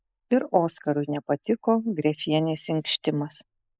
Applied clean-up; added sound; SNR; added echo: neural mask model Resemble Enhance denoiser.